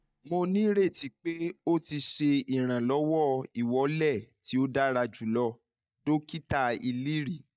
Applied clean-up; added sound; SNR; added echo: neural mask model DeepFilterNet 3.